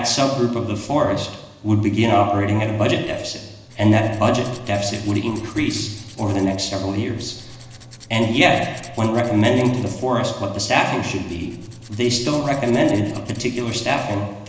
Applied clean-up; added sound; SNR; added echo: neural separator model SepFormer DNS4.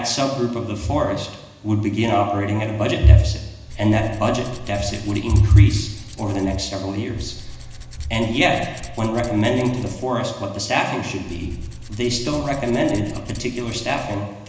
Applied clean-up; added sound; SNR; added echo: none; Tools; 14 dB; reverberation time 1.0 s.